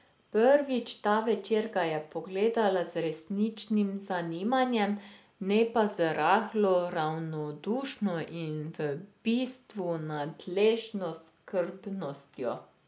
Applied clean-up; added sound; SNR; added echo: none; none; none; none.